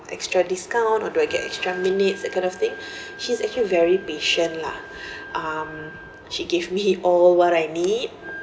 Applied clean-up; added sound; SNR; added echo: none; Wind instrument, woodwind instrument; 18 dB; none.